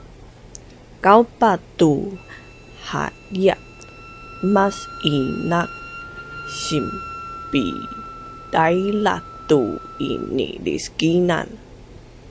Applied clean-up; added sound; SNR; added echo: none; Wind instrument, woodwind instrument; 17 dB; none.